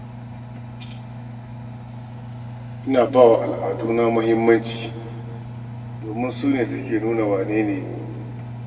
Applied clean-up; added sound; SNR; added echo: none; Engine; 10 dB; reverberation time 1.6 s.